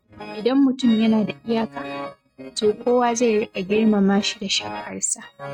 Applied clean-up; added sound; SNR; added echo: neural mask model RNNoise.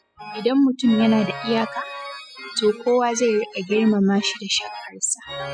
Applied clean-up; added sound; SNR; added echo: classical method spectral subtraction.